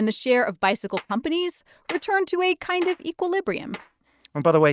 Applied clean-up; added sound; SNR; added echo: neural mask model RNNoise.